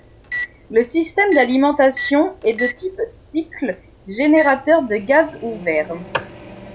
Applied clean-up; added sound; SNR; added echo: none; Microwave oven; 13 dB; none.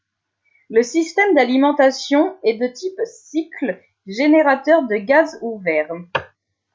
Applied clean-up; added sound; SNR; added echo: none; none; none; none.